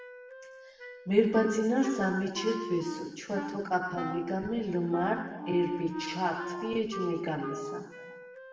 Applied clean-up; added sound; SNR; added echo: none; Wind instrument, woodwind instrument; 10 dB; reverberation time 1.2 s.